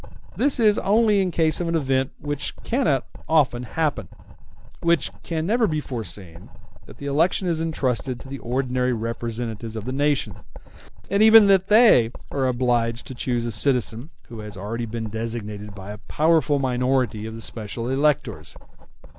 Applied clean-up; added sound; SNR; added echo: none; Writing; 9 dB; none.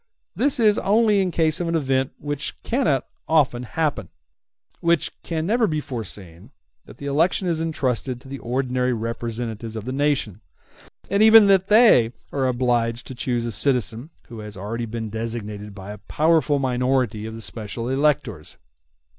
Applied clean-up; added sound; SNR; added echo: none; none; none; none.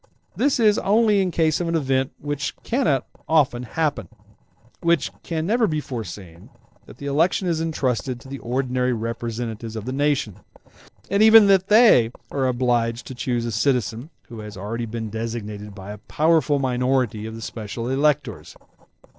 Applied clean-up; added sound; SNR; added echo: neural separator model SepFormer DNS4.